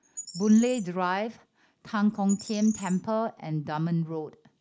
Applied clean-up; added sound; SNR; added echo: none; Bird; 18 dB; none.